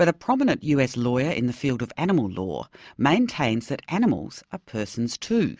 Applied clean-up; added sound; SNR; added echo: none; none; none; none.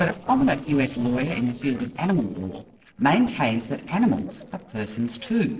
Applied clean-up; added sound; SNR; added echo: neural separator model SepFormer DNS4.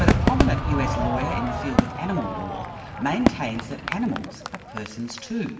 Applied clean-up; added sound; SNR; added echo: none; Crowd / Fireworks; -3 dB; reverberation time 1.0 s.